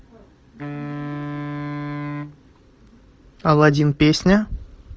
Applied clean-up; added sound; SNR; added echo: none; Wind instrument, woodwind instrument; 9 dB; none.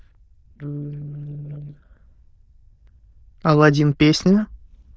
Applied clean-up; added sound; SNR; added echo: neural diffusion model UNIVERSE++.